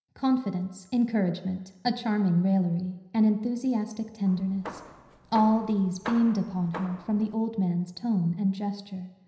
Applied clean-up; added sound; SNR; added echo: none; Hammer; 15 dB; reverberation time 0.9 s.